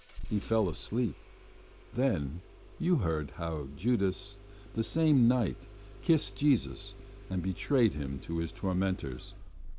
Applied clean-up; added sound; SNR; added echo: none; Engine starting; 15 dB; none.